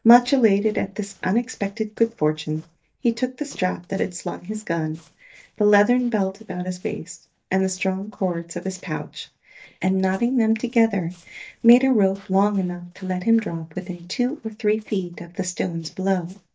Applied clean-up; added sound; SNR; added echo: neural mask model DeepFilterNet 3.